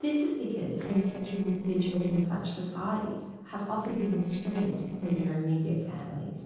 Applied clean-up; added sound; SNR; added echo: neural separator model SepFormer DNS4.